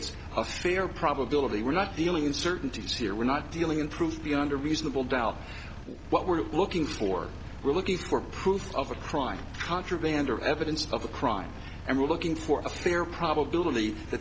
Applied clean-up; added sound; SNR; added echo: none; Engine; 11 dB; none.